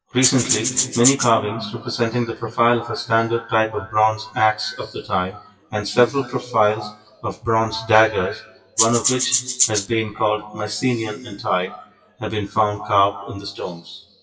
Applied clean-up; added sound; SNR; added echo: classical method WPE with log-MMSE.